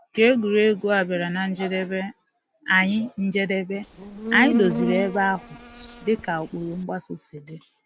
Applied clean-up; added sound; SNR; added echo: none; Insect; 6 dB; none.